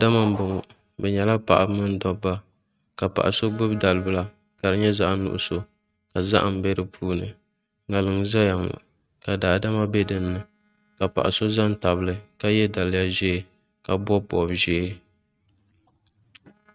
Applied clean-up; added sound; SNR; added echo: neural mask model RNNoise.